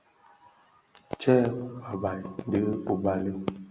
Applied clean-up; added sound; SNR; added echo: none; none; none; none.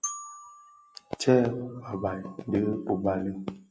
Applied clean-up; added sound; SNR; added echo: classical method log-MMSE.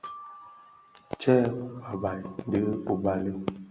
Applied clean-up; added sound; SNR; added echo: none; Glockenspiel; 15 dB; none.